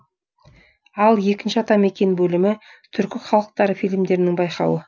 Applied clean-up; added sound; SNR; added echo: none; none; none; none.